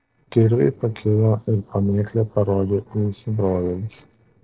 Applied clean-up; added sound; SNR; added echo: neural separator model SepFormer DNS4.